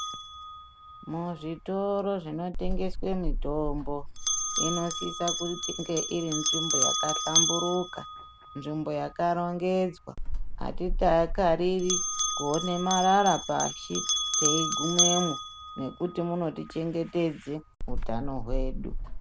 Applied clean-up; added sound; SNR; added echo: none; Bell; 1 dB; none.